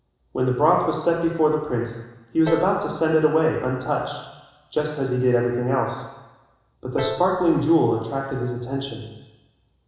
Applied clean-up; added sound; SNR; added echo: none; Piano; 13 dB; reverberation time 1.0 s.